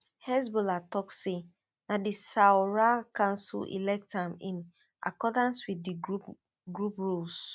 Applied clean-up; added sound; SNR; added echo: none; none; none; none.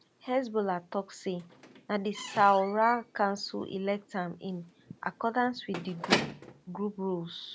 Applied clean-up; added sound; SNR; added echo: none; Squeak / Slam / Wood; 10 dB; none.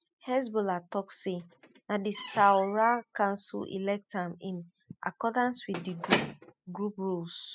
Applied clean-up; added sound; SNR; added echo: classical method spectral subtraction.